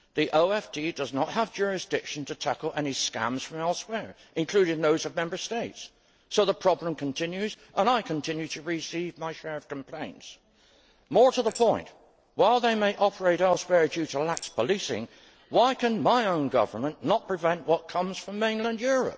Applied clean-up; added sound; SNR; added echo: neural separator model SepFormer DNS4.